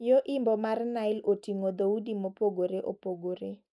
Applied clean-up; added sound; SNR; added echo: neural mask model Resemble Enhance denoiser.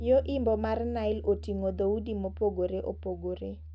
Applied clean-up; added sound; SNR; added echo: none; Piano; 10 dB; none.